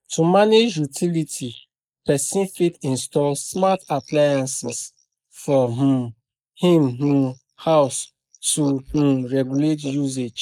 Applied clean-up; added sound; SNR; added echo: neural mask model Resemble Enhance denoiser.